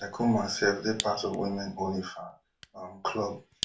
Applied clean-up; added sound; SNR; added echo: none; Fire; 13 dB; reverberation time 0.2 s.